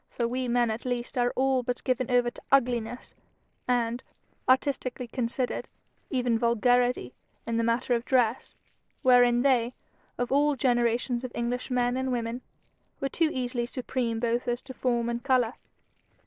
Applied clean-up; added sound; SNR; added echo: neural separator model SepFormer DNS4.